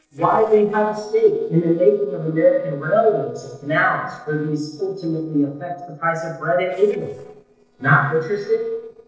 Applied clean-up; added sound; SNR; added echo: neural separator model SepFormer DNS4.